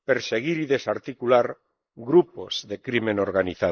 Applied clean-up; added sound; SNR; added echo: neural mask model Resemble Enhance denoiser.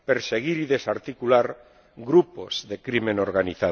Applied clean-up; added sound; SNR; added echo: none; none; none; none.